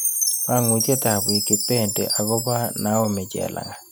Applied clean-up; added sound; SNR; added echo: none; Chime; 2 dB; none.